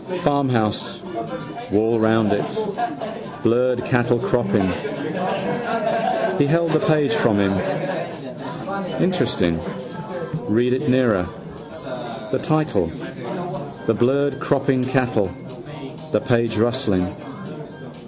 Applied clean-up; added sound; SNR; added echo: none; none; none; none.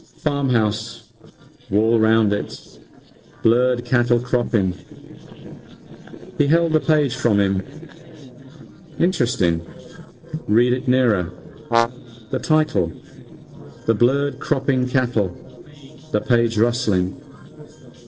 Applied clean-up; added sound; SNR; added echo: neural separator model SepFormer DNS4.